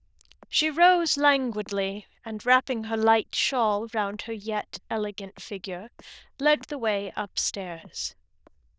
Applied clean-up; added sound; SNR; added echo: neural diffusion model UNIVERSE++.